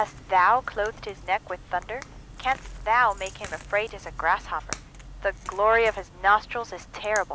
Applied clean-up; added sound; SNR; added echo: none; Crack / Crackle; 16 dB; none.